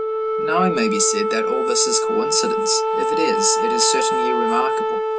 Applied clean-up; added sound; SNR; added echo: none; Wind instrument, woodwind instrument; -2 dB; reverberation time 0.3 s.